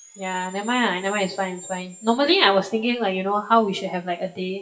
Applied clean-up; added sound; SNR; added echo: classical method WPE with log-MMSE.